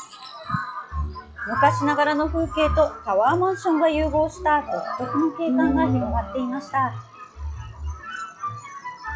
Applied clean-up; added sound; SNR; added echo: classical method log-MMSE.